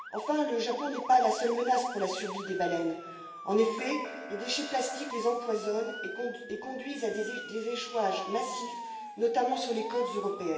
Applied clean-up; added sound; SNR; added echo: none; Motor vehicle (road) / Siren; 11 dB; reverberation time 1.4 s.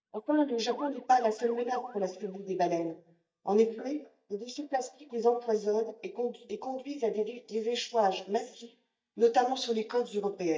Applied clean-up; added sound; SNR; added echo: neural mask model DeepFilterNet 3.